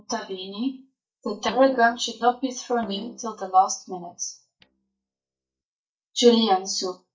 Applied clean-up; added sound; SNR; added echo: neural mask model DeepFilterNet 3.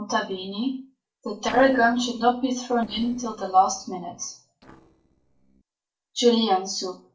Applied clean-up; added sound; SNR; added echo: neural separator model SepFormer DNS4.